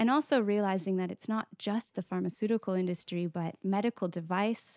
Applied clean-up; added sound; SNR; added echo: neural mask model Resemble Enhance denoiser.